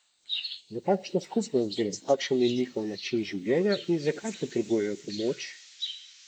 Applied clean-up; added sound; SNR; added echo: neural mask model Resemble Enhance denoiser.